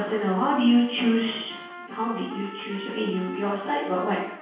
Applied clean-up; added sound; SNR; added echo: none; Trumpet; 16 dB; reverberation time 0.6 s.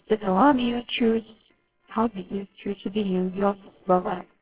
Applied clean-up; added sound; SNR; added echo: neural separator model SepFormer WHAMR!.